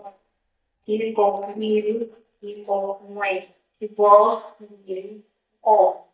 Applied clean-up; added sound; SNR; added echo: neural mask model DeepFilterNet 3.